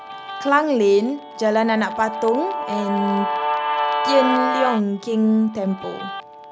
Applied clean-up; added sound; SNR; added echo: none; Guitar; 5 dB; none.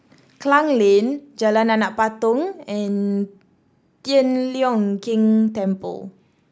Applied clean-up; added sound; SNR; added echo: none; none; none; none.